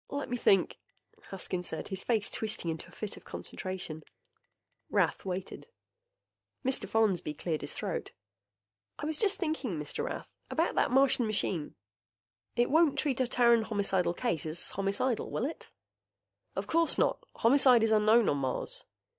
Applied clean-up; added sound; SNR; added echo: neural mask model DeepFilterNet 3.